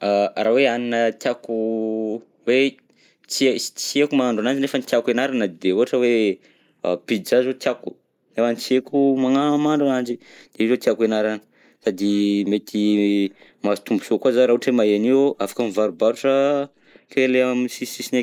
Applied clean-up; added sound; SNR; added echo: neural mask model Resemble Enhance denoiser.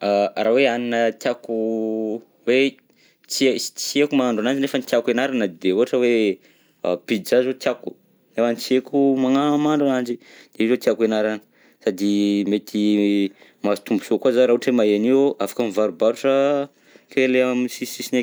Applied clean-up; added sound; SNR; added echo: none; none; none; none.